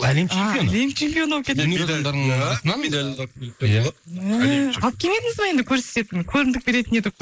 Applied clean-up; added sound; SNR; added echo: neural mask model Resemble Enhance denoiser.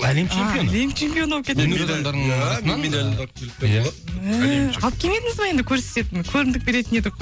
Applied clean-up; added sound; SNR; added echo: none; none; none; none.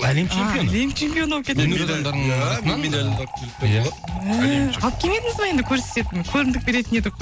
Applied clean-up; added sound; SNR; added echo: none; Fill (with liquid) / Trickle, dribble; 17 dB; none.